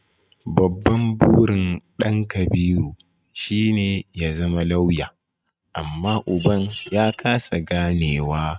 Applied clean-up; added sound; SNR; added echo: neural mask model RNNoise.